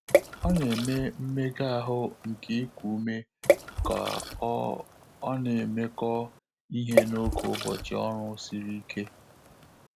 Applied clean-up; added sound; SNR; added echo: none; Water / Splash, splatter; 1 dB; none.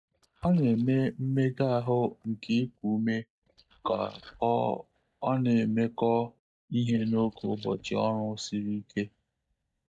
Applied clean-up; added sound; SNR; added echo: neural mask model DeepFilterNet 3.